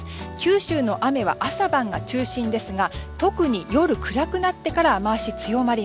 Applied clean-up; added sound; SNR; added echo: none; none; none; none.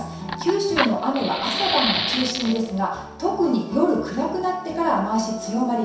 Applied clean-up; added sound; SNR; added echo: none; Fire; 6 dB; reverberation time 0.7 s.